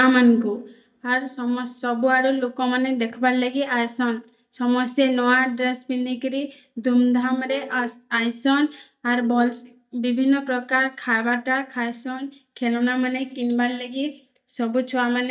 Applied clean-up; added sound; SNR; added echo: neural mask model DeepFilterNet 3.